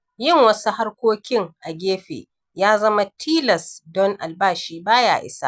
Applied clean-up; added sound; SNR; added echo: none; none; none; none.